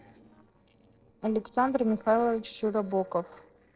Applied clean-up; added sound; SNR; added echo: neural separator model SepFormer DNS4.